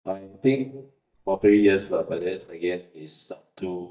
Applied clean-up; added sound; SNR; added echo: neural mask model DeepFilterNet 3.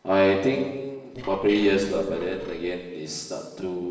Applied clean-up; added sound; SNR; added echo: neural separator model SepFormer DNS4.